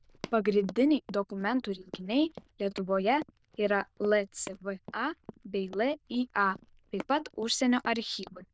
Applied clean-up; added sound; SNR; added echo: neural diffusion model UNIVERSE++.